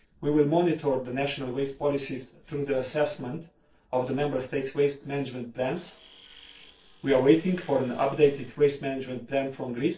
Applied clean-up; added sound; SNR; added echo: neural separator model SepFormer DNS4.